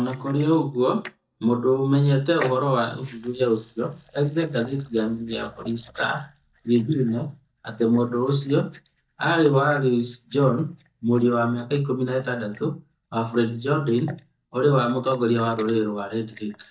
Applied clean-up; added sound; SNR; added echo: neural mask model DeepFilterNet 3.